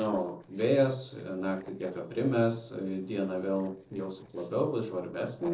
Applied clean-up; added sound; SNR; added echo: neural separator model SepFormer DNS4.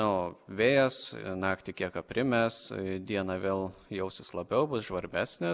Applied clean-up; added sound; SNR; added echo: none; none; none; none.